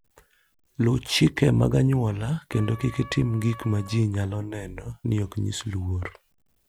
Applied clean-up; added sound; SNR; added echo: none; Wind instrument, woodwind instrument; 20 dB; none.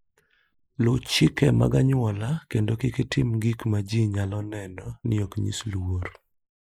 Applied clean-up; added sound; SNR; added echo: neural mask model Resemble Enhance denoiser.